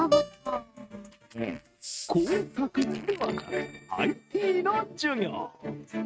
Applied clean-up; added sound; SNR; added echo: neural mask model RNNoise.